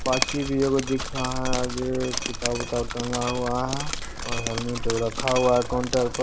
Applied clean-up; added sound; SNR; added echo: none; Drip; 4 dB; none.